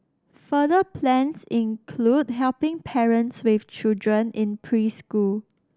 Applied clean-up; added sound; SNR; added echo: none; none; none; none.